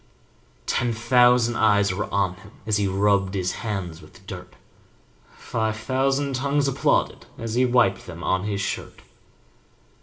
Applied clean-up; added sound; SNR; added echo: none; none; none; reverberation time 0.7 s.